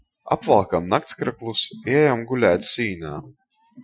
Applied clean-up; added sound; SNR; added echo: classical method Wiener filter.